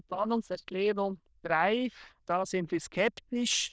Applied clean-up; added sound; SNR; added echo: neural diffusion model UNIVERSE++.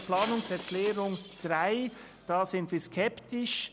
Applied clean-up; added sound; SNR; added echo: none; Shatter; 11 dB; none.